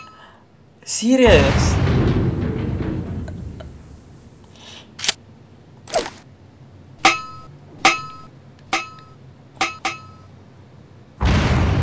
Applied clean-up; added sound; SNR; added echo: none; Boom; -4 dB; none.